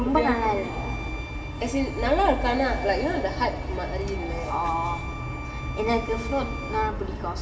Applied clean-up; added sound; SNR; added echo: none; Bowed string instrument; 16 dB; reverberation time 2.4 s.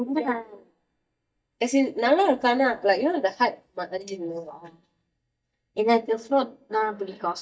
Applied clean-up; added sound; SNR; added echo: neural mask model DeepFilterNet 3.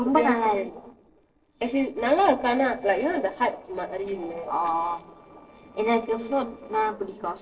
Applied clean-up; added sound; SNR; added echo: neural separator model SepFormer DNS4.